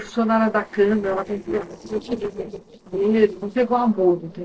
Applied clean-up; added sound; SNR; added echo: neural separator model SepFormer DNS4.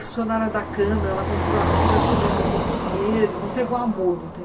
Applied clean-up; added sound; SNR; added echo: none; Car passing by; -1 dB; reverberation time 0.1 s.